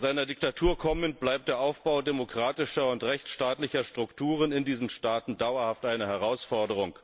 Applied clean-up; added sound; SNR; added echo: none; none; none; none.